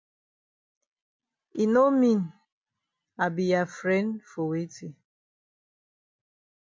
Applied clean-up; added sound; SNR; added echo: none; none; none; none.